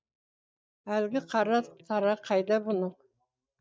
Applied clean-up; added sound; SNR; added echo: neural mask model DeepFilterNet 3.